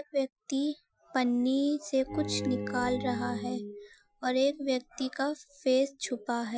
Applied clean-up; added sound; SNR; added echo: classical method Wiener filter.